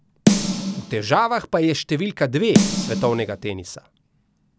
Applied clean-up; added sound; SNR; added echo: none; Snare drum; 0 dB; none.